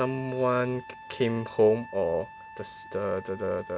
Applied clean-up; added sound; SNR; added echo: none; Trumpet; 16 dB; none.